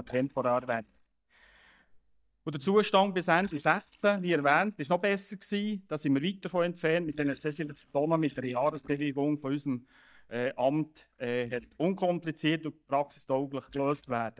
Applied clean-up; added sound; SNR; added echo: neural mask model DeepFilterNet 3.